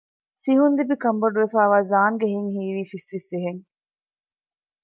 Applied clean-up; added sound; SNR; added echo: none; none; none; none.